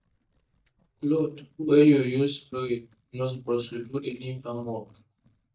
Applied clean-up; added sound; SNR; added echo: neural mask model DeepFilterNet 3.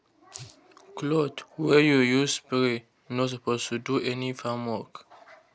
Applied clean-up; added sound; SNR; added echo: none; none; none; none.